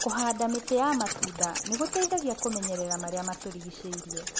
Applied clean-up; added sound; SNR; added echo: none; Wild animals; 3 dB; none.